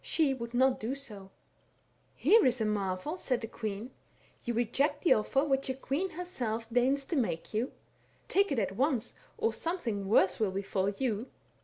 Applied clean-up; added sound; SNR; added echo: none; none; none; none.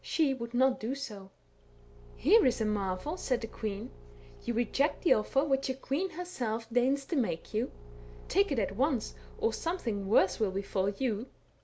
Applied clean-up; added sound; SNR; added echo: none; Engine / Car; 18 dB; none.